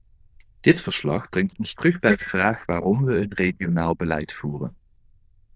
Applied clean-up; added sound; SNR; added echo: neural diffusion model UNIVERSE++.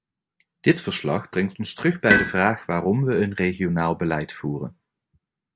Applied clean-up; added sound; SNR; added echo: none; Tools; 5 dB; none.